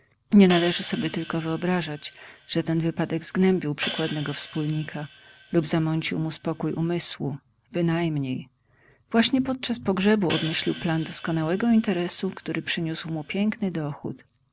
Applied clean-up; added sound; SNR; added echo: none; Hi-hat; 15 dB; none.